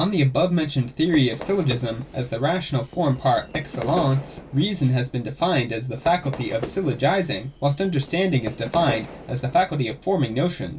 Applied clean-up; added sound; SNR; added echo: none; Fire / Fireworks; 15 dB; reverberation time 0.1 s.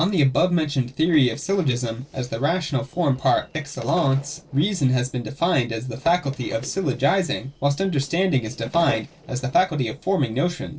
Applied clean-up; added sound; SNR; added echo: neural separator model SepFormer DNS4.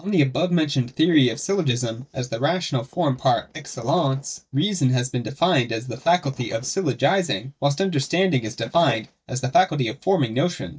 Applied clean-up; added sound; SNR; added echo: neural mask model DeepFilterNet 3.